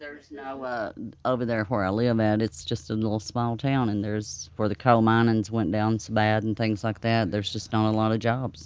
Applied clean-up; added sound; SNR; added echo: none; none; none; none.